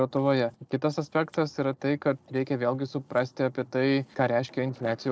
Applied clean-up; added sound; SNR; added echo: neural separator model SepFormer DNS4.